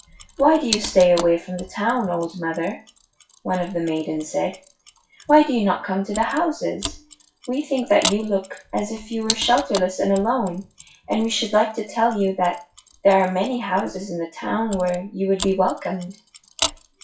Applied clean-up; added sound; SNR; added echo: classical method WPE with log-MMSE.